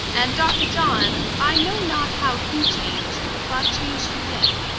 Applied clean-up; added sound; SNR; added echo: none; Bird; -2 dB; none.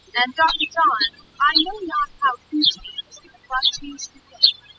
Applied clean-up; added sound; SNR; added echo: classical method spectral subtraction.